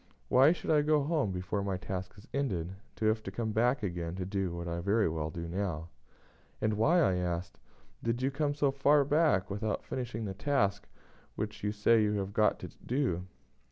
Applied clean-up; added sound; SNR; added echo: none; none; none; none.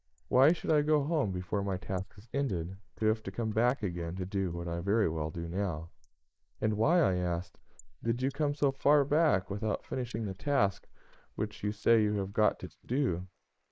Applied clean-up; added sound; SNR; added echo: neural mask model Resemble Enhance denoiser.